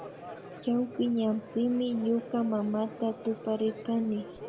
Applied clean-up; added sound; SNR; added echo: none; Crowd; 14 dB; reverberation time 0.8 s.